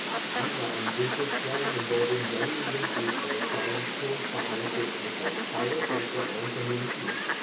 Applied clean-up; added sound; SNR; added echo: none; Fowl; -3 dB; reverberation time 0.2 s.